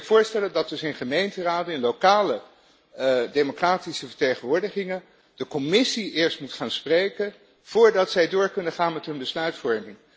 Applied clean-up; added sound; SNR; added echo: none; none; none; none.